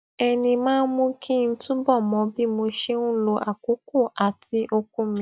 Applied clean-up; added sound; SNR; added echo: none; none; none; none.